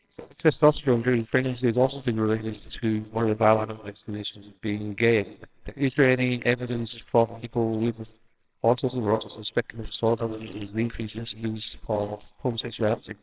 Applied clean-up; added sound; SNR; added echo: neural separator model SepFormer WHAMR!.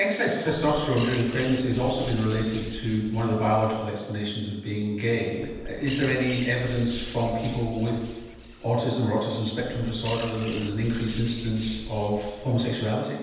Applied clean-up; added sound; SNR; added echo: none; Bird; 13 dB; reverberation time 1.1 s.